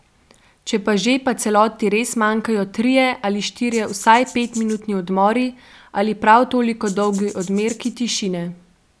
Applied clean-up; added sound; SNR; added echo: none; Rattle (instrument); 19 dB; none.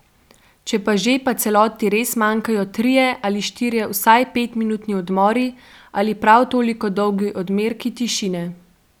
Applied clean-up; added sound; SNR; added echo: none; none; none; none.